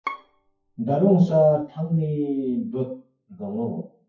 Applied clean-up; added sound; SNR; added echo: classical method WPE with log-MMSE.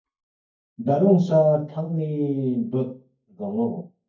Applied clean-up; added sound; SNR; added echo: neural mask model DeepFilterNet 3.